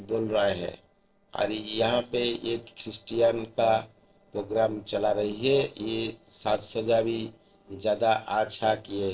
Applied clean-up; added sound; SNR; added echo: neural separator model SepFormer DNS4.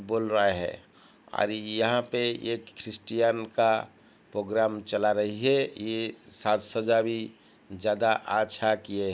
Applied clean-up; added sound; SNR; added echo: none; none; none; none.